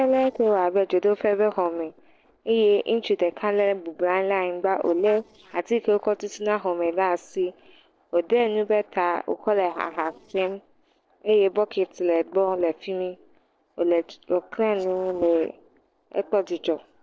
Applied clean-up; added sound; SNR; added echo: neural separator model SepFormer DNS4.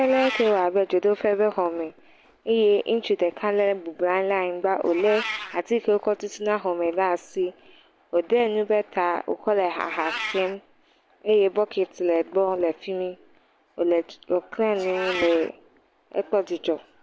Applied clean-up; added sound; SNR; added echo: none; Meow; 15 dB; none.